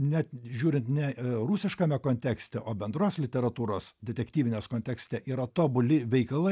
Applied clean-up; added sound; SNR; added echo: none; none; none; none.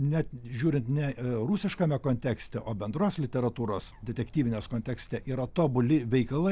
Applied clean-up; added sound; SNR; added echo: none; Bird; 18 dB; none.